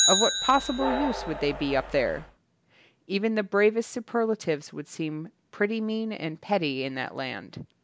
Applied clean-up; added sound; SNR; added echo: none; Train + Bicycle; 6 dB; none.